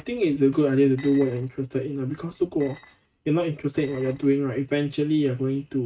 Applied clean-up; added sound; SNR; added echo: neural mask model RNNoise.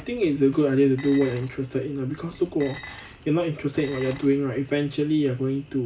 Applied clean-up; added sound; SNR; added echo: none; Dishes, pots, and pans; 19 dB; none.